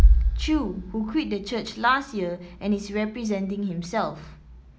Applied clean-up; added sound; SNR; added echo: none; Bass drum; -2 dB; none.